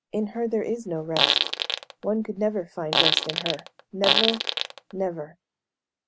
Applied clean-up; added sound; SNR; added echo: none; Fart; -4 dB; none.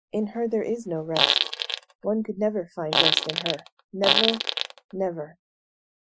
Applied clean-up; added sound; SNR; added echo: classical method Wiener filter.